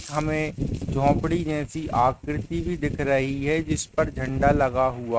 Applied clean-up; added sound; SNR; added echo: neural mask model RNNoise.